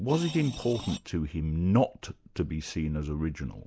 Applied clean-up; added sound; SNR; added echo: none; Screech; 12 dB; none.